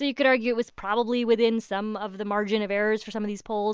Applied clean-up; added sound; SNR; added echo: none; none; none; none.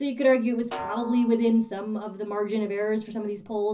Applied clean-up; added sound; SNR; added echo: none; Snare drum; 16 dB; reverberation time 0.4 s.